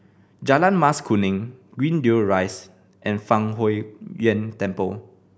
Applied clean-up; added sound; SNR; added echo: none; none; none; none.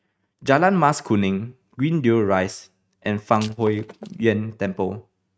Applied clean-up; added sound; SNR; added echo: neural mask model RNNoise.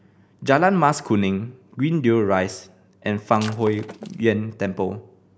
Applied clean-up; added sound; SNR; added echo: none; Shatter; 17 dB; none.